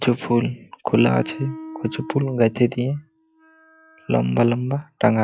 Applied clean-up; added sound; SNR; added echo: classical method log-MMSE.